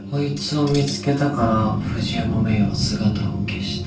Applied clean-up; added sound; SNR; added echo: none; none; none; reverberation time 0.3 s.